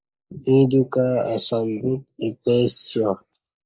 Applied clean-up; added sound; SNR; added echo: neural mask model Resemble Enhance denoiser.